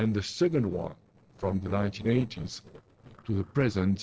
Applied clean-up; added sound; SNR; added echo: neural separator model SepFormer DNS4.